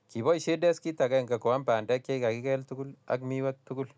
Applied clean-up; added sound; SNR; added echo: none; none; none; none.